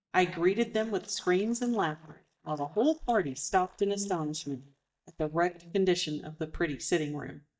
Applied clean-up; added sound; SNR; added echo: neural mask model DeepFilterNet 3.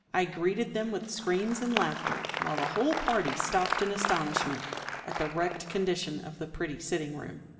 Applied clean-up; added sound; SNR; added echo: none; Applause; 5 dB; reverberation time 1.2 s.